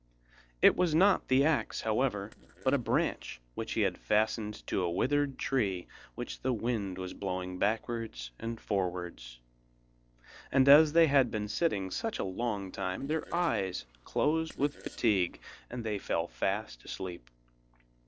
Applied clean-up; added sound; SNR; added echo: neural separator model SepFormer DNS4.